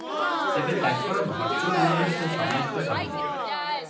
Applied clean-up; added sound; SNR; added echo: none; Crowd; -3 dB; reverberation time 0.6 s.